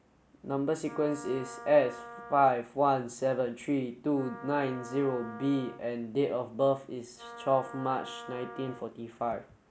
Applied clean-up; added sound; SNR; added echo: none; Wind instrument, woodwind instrument; 17 dB; none.